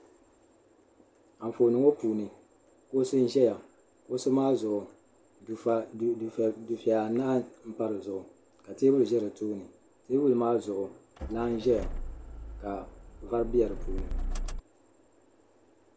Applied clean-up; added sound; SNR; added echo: none; Motor vehicle (road); 5 dB; none.